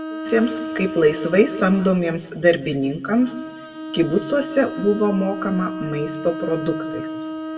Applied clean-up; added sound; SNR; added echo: none; Bowed string instrument; 9 dB; reverberation time 1.0 s.